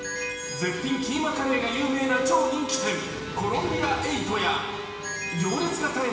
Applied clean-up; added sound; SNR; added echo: none; Bowed string instrument; 15 dB; reverberation time 1.2 s.